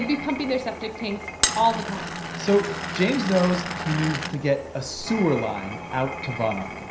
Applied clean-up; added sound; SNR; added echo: none; Glass; 6 dB; reverberation time 0.5 s.